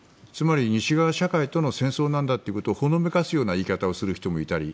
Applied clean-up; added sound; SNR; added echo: none; none; none; none.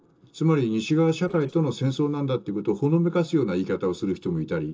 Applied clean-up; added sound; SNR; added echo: neural separator model SepFormer DNS4.